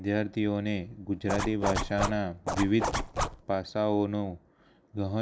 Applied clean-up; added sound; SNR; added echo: none; Zipper (clothing); 2 dB; none.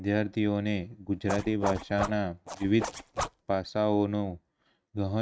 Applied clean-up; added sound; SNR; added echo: neural mask model RNNoise.